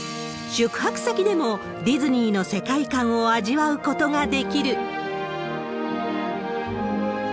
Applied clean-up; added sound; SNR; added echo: none; none; none; none.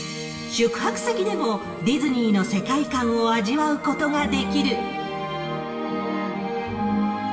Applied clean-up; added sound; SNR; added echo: none; none; none; reverberation time 2.0 s.